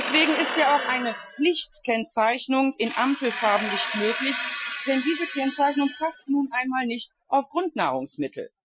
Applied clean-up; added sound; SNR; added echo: classical method Wiener filter.